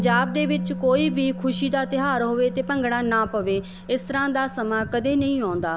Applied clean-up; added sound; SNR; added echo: none; Musical instrument; 9 dB; none.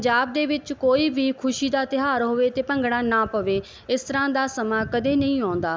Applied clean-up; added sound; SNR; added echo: none; none; none; none.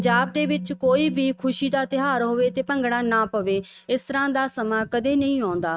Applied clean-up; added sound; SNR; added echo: neural mask model RNNoise.